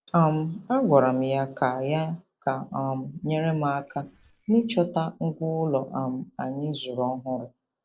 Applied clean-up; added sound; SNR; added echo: neural separator model SepFormer DNS4.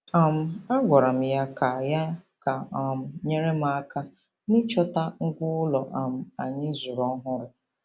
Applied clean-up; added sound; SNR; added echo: none; none; none; none.